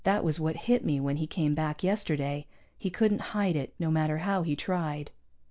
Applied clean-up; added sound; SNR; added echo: none; none; none; none.